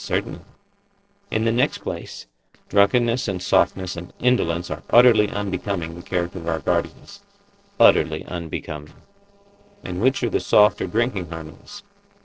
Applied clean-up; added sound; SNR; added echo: neural separator model SepFormer DNS4.